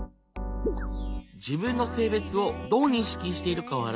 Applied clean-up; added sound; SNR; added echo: none; none; none; none.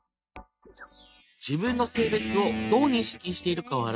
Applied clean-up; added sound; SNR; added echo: neural mask model RNNoise.